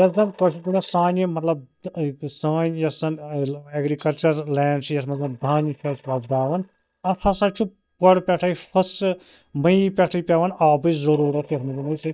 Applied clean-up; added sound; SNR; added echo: neural mask model DeepFilterNet 3.